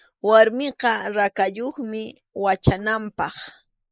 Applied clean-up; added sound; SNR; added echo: neural mask model Resemble Enhance denoiser.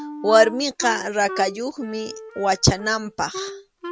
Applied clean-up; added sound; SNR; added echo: none; Wind instrument, woodwind instrument; 13 dB; none.